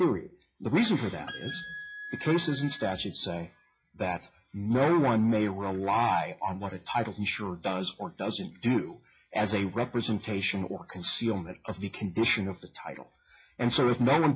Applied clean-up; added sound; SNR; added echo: classical method WPE with log-MMSE.